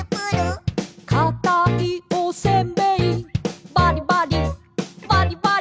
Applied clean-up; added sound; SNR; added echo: none; none; none; none.